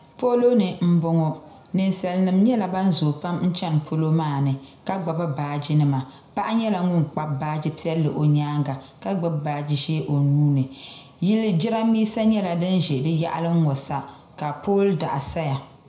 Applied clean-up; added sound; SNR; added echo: none; none; none; reverberation time 0.5 s.